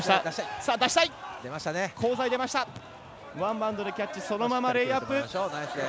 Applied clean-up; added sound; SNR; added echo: none; none; none; none.